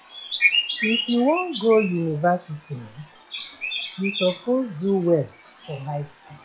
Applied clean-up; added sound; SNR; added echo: classical method log-MMSE.